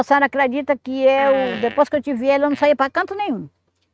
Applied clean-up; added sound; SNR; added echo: neural mask model RNNoise.